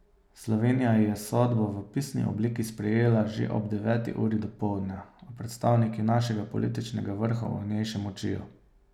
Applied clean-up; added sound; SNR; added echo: none; none; none; none.